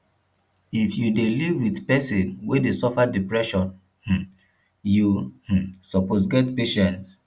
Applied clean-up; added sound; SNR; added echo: none; none; none; none.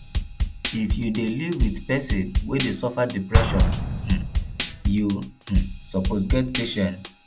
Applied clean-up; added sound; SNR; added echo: none; Explosion + Drum kit; -1 dB; none.